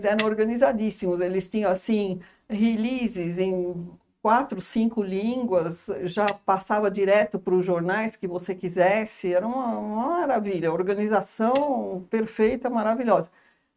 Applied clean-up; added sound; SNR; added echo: neural mask model RNNoise.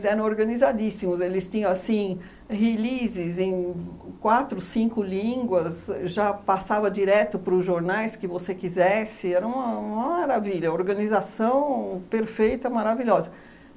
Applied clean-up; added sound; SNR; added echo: none; none; none; none.